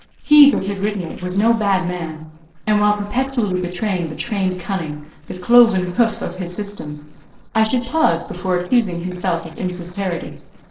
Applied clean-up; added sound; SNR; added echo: neural separator model SepFormer DNS4.